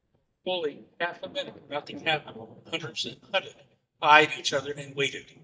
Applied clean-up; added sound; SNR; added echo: neural mask model DeepFilterNet 3.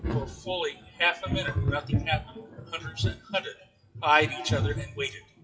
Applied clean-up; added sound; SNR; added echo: classical method WPE with log-MMSE.